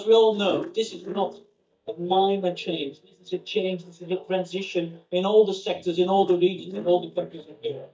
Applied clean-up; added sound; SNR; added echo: neural mask model DeepFilterNet 3.